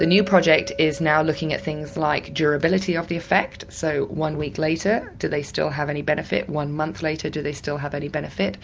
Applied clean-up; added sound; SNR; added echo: none; Chink, clink; 20 dB; none.